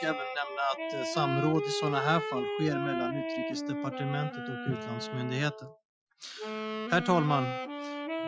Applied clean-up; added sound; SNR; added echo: classical method Wiener filter.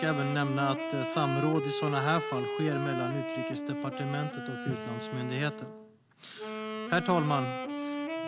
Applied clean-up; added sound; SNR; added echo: none; Wind instrument, woodwind instrument; 4 dB; none.